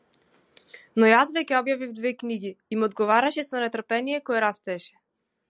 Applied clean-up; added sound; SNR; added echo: none; none; none; none.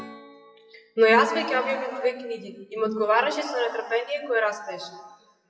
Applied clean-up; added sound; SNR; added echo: classical method WPE with log-MMSE.